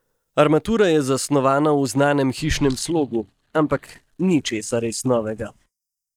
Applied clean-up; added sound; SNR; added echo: neural mask model DeepFilterNet 3.